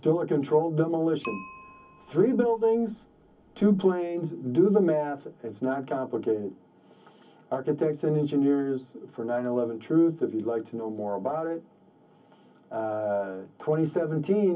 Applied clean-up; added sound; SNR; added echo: none; Bicycle; 20 dB; reverberation time 0.3 s.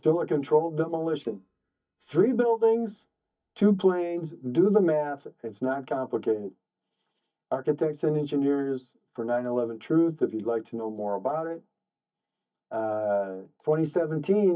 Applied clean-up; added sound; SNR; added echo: neural mask model DeepFilterNet 3.